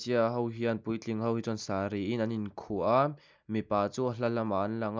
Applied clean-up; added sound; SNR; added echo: none; none; none; none.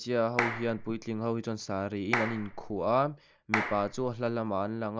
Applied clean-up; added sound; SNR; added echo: none; Clapping; 6 dB; none.